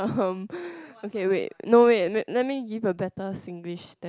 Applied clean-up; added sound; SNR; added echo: none; none; none; none.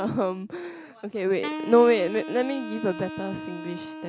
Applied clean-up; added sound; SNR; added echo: none; Wind instrument, woodwind instrument; 11 dB; none.